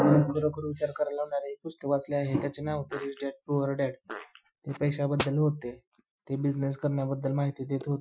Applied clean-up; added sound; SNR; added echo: classical method Wiener filter.